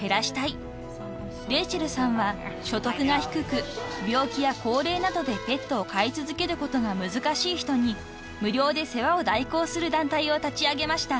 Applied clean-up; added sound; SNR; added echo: none; none; none; none.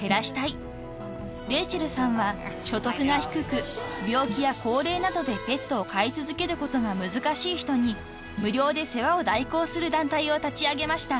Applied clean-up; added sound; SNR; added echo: none; Snare drum; 16 dB; none.